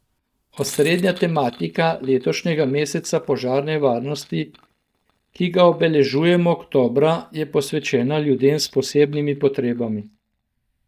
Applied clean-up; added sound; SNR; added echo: neural mask model DeepFilterNet 3.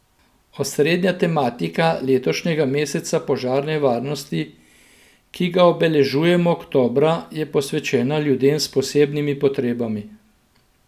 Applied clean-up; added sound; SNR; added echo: none; none; none; none.